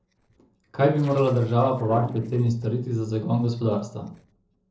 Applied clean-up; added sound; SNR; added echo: neural separator model SepFormer DNS4.